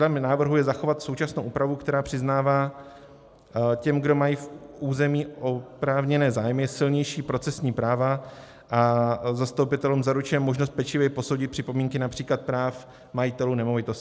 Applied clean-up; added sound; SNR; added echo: none; none; none; none.